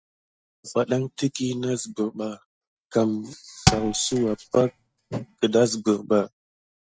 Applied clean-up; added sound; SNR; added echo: neural mask model RNNoise.